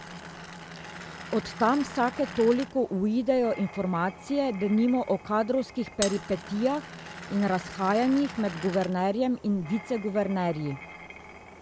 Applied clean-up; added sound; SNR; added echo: none; Glass; 14 dB; none.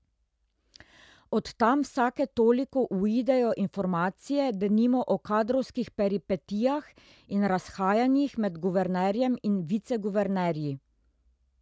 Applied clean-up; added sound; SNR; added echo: none; none; none; none.